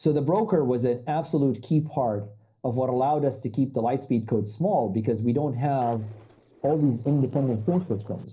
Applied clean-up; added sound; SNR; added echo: neural separator model SepFormer DNS4.